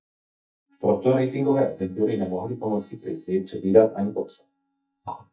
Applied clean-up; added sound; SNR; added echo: neural mask model DeepFilterNet 3.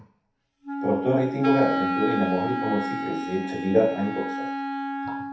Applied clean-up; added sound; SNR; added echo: none; Wind instrument, woodwind instrument; 2 dB; reverberation time 0.7 s.